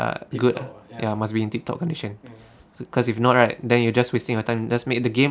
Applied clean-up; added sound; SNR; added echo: none; none; none; none.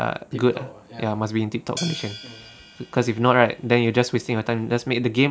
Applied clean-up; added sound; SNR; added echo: none; Hi-hat; 17 dB; none.